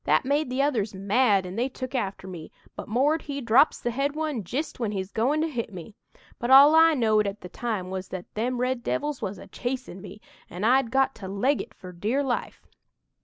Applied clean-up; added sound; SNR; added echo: none; none; none; none.